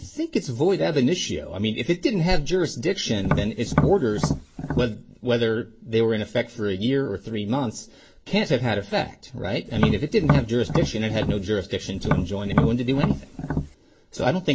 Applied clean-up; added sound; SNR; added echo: none; Tap; 1 dB; none.